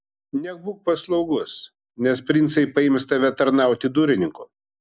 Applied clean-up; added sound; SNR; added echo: none; none; none; none.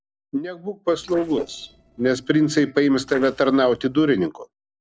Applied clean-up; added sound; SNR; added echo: neural separator model SepFormer DNS4.